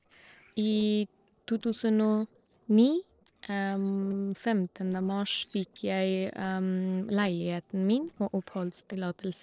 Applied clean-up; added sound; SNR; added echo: neural separator model SepFormer DNS4.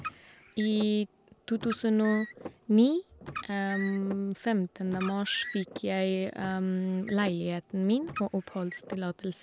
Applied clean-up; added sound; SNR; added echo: none; Car; 14 dB; none.